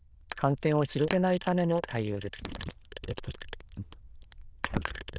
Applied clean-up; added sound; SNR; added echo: neural diffusion model UNIVERSE++.